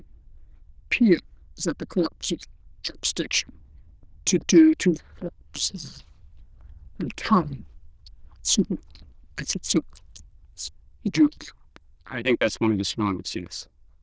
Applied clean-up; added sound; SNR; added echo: neural diffusion model UNIVERSE++.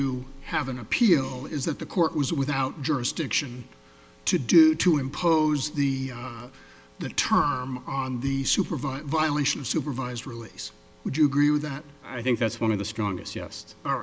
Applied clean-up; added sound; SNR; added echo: none; none; none; none.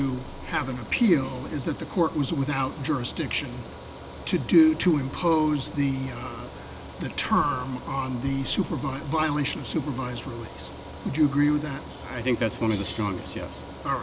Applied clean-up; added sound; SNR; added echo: none; Mechanical fan; 13 dB; none.